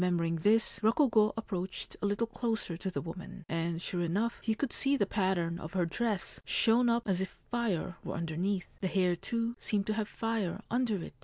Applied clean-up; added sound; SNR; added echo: none; none; none; none.